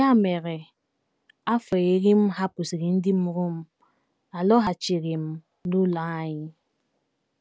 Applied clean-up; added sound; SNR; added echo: none; none; none; none.